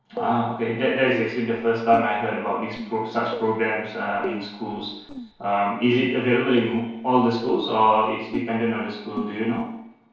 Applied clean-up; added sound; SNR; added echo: neural separator model SepFormer DNS4.